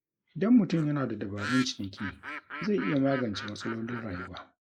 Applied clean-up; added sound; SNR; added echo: neural mask model Resemble Enhance denoiser.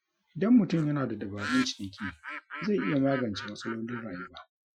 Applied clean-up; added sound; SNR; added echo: classical method Wiener filter.